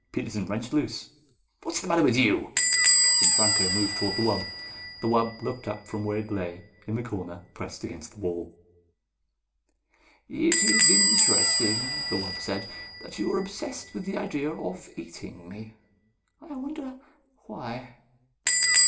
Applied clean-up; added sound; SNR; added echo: none; Squeak / Bell; -3 dB; reverberation time 0.4 s.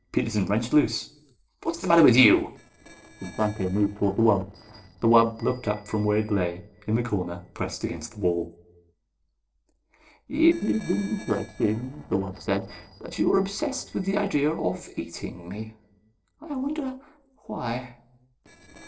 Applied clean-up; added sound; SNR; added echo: neural separator model SepFormer DNS4.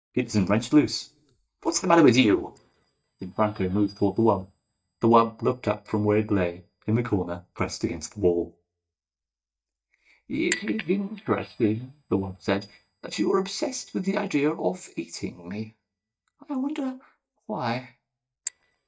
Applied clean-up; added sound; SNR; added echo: neural mask model DeepFilterNet 3.